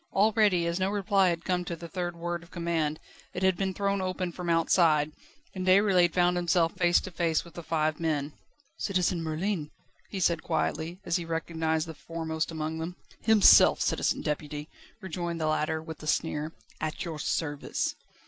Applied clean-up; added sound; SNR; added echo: none; none; none; none.